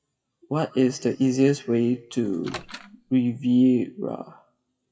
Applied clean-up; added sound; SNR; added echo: classical method WPE with log-MMSE.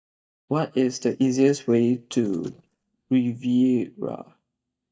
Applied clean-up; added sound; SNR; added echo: neural mask model DeepFilterNet 3.